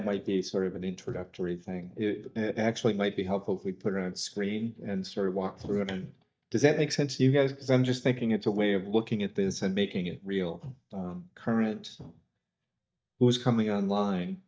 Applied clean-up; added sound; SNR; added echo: neural mask model DeepFilterNet 3.